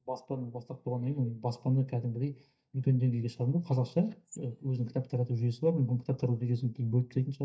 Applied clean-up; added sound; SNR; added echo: neural mask model DeepFilterNet 3.